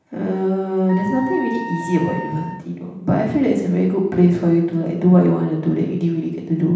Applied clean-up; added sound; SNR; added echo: none; Wind instrument, woodwind instrument; 11 dB; reverberation time 0.9 s.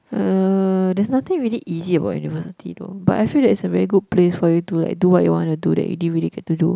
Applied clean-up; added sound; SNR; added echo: none; none; none; none.